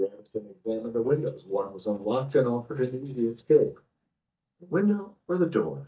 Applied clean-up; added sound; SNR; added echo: neural mask model DeepFilterNet 3.